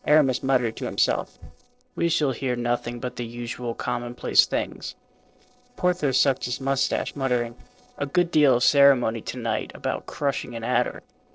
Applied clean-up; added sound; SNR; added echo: neural separator model SepFormer DNS4.